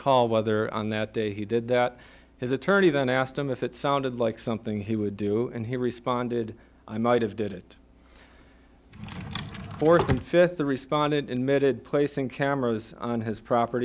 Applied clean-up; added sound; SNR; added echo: none; Drawer open or close; 7 dB; none.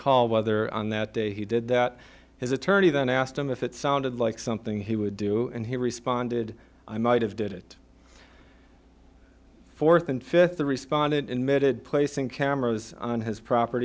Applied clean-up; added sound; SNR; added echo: none; none; none; none.